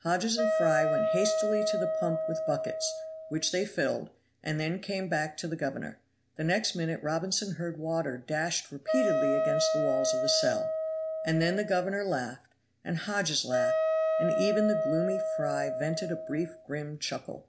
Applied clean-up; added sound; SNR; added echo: none; Wind instrument, woodwind instrument; -2 dB; none.